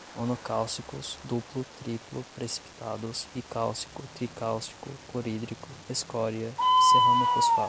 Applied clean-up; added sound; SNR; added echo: none; Bird; -4 dB; none.